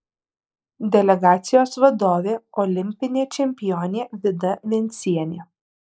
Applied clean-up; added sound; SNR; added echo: neural mask model Resemble Enhance denoiser.